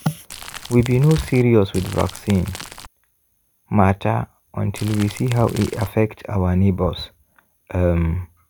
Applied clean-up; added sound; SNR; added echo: none; Crumpling, crinkling / Crackle; 15 dB; none.